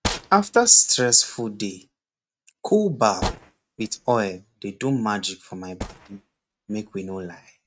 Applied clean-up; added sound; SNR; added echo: neural mask model RNNoise.